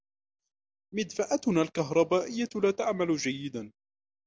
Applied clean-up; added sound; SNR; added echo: none; none; none; none.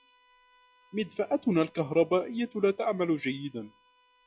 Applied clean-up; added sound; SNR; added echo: classical method log-MMSE.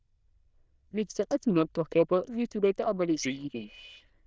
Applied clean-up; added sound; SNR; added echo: neural diffusion model UNIVERSE++.